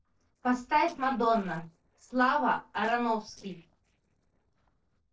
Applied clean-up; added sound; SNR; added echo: neural separator model SepFormer DNS4.